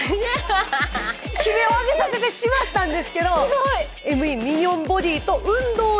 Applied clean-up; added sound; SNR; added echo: none; none; none; none.